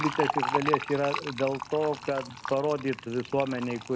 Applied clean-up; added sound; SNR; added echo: none; Fill (with liquid); 5 dB; none.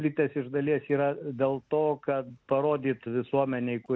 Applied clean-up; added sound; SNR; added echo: none; none; none; none.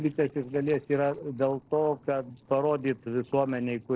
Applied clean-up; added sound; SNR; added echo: neural separator model SepFormer DNS4.